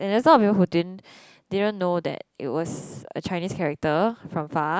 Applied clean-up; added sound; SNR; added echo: none; none; none; none.